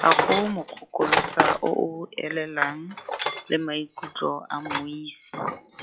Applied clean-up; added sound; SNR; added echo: classical method log-MMSE.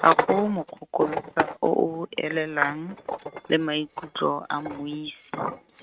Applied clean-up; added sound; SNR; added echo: neural mask model RNNoise.